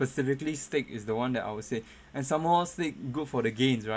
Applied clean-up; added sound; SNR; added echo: none; none; none; none.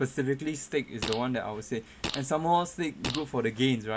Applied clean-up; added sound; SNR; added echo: none; Fart; 10 dB; none.